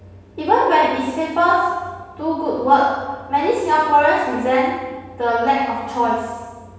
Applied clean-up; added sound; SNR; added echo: none; none; none; reverberation time 1.0 s.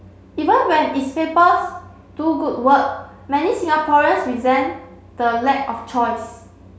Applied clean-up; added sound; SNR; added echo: none; none; none; none.